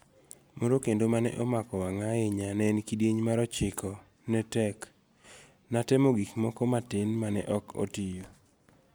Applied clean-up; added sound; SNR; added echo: none; none; none; none.